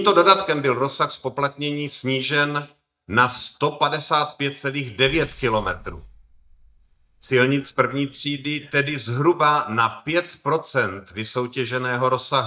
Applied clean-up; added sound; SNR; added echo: neural mask model DeepFilterNet 3.